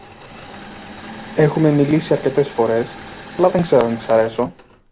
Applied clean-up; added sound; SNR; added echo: none; Engine / Mechanisms; 17 dB; none.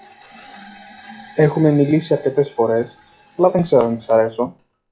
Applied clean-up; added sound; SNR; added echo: classical method log-MMSE.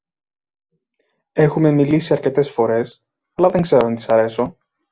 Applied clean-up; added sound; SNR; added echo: none; none; none; none.